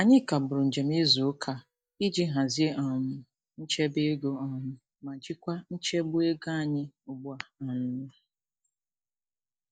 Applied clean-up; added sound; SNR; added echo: neural mask model DeepFilterNet 3.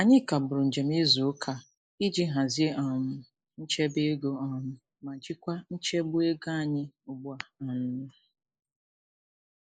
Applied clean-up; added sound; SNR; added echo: neural mask model Resemble Enhance denoiser.